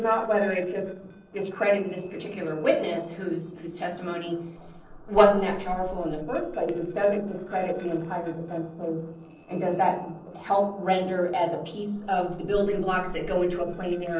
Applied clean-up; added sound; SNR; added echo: neural separator model SepFormer DNS4.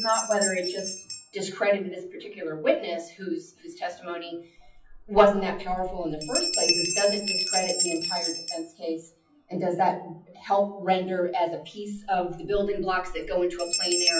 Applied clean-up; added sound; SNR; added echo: classical method WPE with log-MMSE.